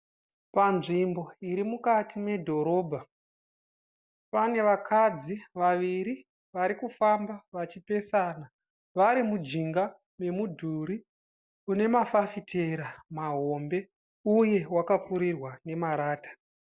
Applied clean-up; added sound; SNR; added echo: none; none; none; none.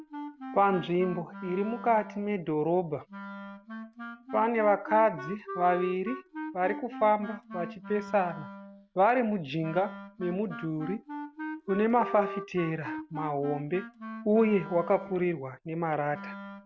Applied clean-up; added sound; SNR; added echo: none; Wind instrument, woodwind instrument; 12 dB; none.